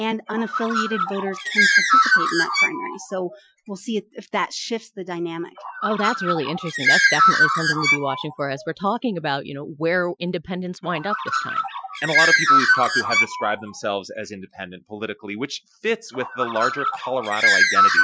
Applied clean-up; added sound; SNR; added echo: classical method Wiener filter.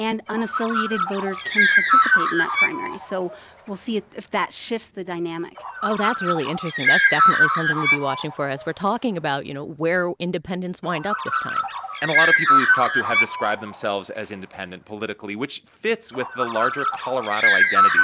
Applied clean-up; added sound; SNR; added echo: none; Bird; -4 dB; none.